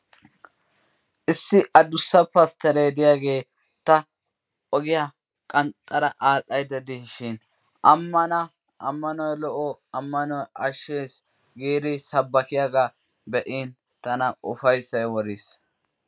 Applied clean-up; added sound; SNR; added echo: none; none; none; none.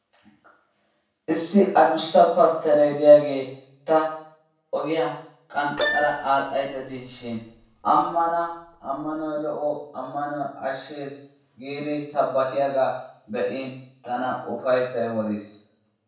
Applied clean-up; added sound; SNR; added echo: none; Keyboard (musical); 10 dB; reverberation time 0.6 s.